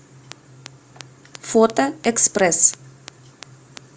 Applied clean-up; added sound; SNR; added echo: none; none; none; none.